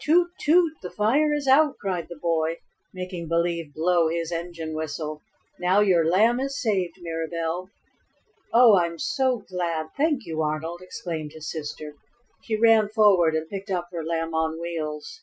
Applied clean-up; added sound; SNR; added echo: classical method Wiener filter.